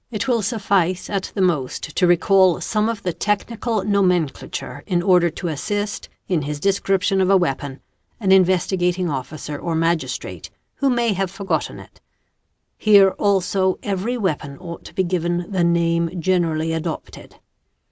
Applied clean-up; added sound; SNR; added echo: none; none; none; none.